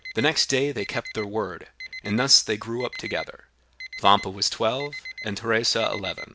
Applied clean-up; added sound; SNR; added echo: none; Alarm; 15 dB; none.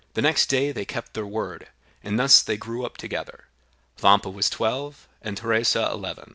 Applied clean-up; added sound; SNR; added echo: none; none; none; none.